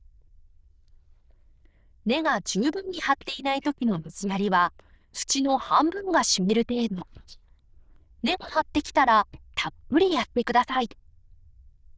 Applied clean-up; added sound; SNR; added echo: neural diffusion model UNIVERSE++.